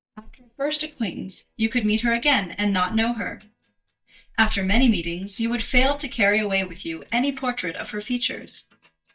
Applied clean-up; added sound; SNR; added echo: neural mask model DeepFilterNet 3.